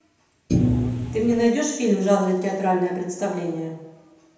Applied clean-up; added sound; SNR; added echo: none; Thump, thud; -1 dB; reverberation time 0.9 s.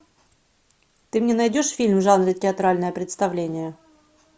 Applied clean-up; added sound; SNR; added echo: none; none; none; none.